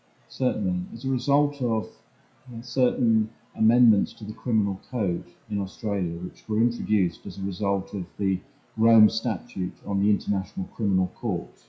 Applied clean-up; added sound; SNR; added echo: classical method WPE with log-MMSE.